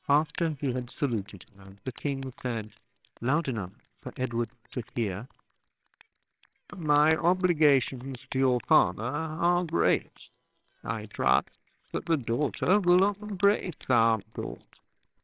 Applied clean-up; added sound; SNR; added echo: neural separator model SepFormer WHAMR!.